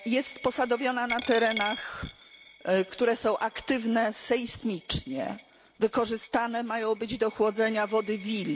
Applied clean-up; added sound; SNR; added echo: none; Coin (dropping); 13 dB; none.